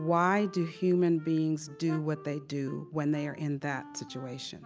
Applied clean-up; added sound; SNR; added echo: none; Wind instrument, woodwind instrument + Brass instrument; 19 dB; none.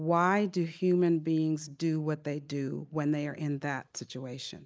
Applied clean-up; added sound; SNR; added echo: neural mask model Resemble Enhance denoiser.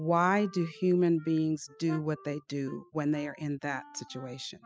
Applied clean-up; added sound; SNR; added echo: classical method spectral subtraction.